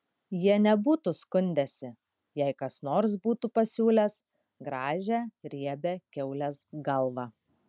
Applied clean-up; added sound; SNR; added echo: none; none; none; none.